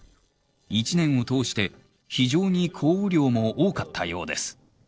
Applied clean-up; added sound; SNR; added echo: neural separator model SepFormer DNS4.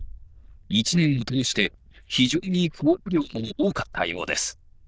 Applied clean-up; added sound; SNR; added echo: neural diffusion model UNIVERSE++.